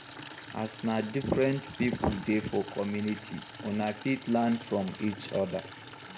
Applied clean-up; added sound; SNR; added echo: none; Water tap, faucet / Liquid; 14 dB; reverberation time 0.5 s.